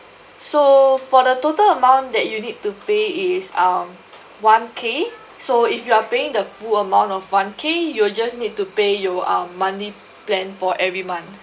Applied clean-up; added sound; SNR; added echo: none; none; none; none.